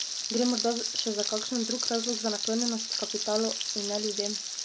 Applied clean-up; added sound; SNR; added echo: none; Frying (food); 1 dB; none.